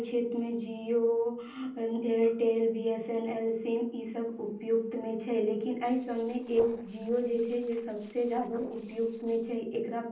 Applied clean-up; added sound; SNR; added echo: neural separator model SepFormer DNS4.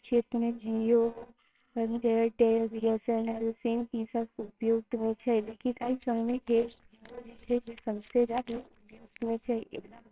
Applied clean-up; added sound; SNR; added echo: neural separator model SepFormer WHAMR!.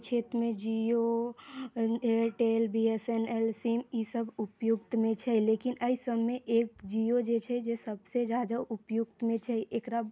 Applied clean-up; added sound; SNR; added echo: none; none; none; none.